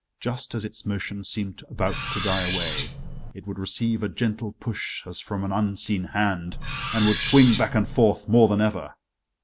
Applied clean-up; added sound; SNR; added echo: none; Cutlery, silverware; -3 dB; none.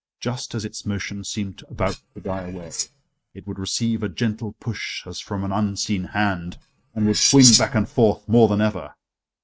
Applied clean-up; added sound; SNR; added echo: neural mask model RNNoise.